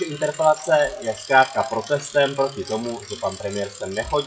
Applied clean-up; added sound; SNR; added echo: classical method WPE with log-MMSE.